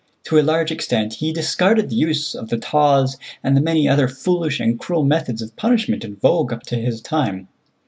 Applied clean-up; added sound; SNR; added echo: none; none; none; none.